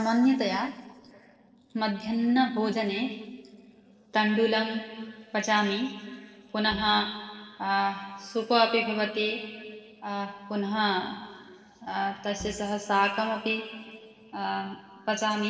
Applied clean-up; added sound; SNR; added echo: neural separator model SepFormer DNS4.